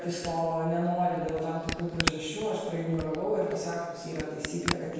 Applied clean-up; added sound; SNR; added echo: none; Camera; 8 dB; reverberation time 1.2 s.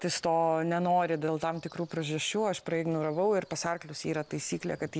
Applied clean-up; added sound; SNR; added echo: none; none; none; none.